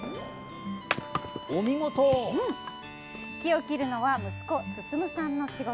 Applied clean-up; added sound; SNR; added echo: none; none; none; none.